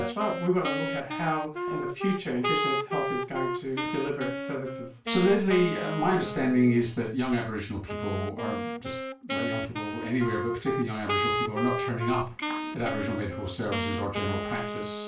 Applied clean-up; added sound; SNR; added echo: none; Wind instrument, woodwind instrument; 3 dB; reverberation time 0.2 s.